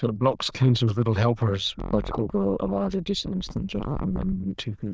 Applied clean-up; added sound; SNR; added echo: neural diffusion model UNIVERSE++.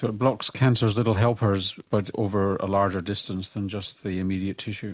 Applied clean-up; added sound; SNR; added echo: none; none; none; none.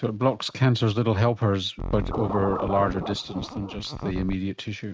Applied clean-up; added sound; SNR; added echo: neural mask model RNNoise.